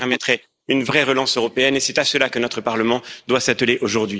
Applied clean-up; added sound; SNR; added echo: neural mask model Resemble Enhance denoiser.